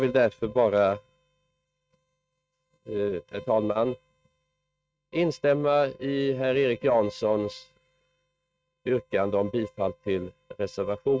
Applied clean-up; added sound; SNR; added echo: neural mask model RNNoise.